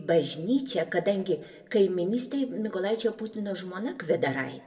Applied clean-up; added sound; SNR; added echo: none; none; none; reverberation time 1.1 s.